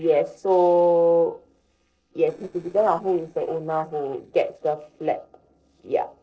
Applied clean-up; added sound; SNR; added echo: neural separator model SepFormer DNS4.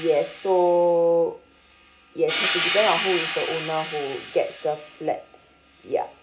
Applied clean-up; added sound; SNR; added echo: none; Hi-hat; 4 dB; none.